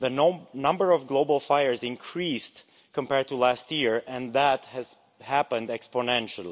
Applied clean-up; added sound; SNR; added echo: none; none; none; none.